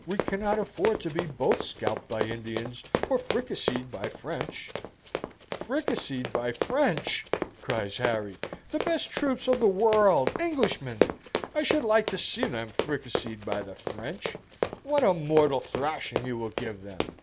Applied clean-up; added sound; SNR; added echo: none; Run; 5 dB; none.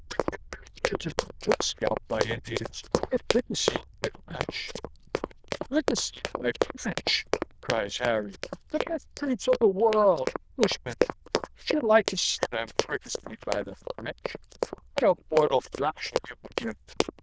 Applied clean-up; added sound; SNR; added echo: neural diffusion model UNIVERSE++.